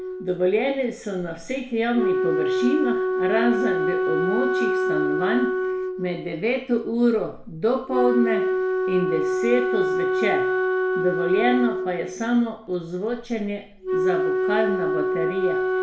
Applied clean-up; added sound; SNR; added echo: none; Wind instrument, woodwind instrument; -1 dB; reverberation time 0.4 s.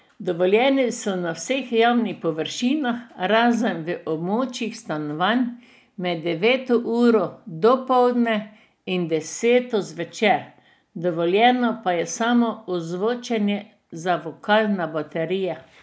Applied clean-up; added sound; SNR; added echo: none; none; none; none.